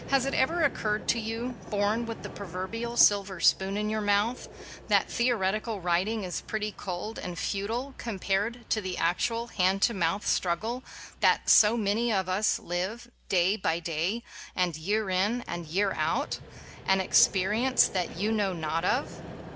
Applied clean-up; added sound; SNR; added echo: none; Vehicle; 17 dB; none.